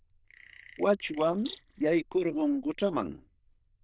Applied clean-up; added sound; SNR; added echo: neural diffusion model UNIVERSE++.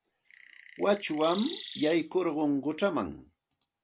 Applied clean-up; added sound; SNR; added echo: none; Chirp, tweet; 15 dB; none.